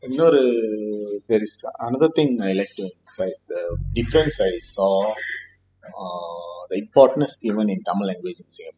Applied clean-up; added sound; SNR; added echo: classical method spectral subtraction.